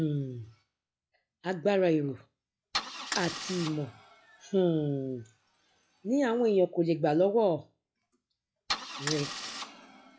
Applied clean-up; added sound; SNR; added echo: classical method log-MMSE.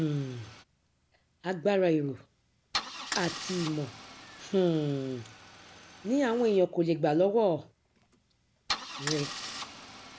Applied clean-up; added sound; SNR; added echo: none; Idling / Engine starting / Car; 11 dB; none.